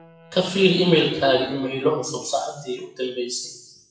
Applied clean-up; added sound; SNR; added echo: classical method WPE with log-MMSE.